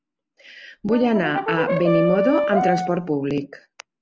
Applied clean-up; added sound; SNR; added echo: none; Brass instrument; 1 dB; none.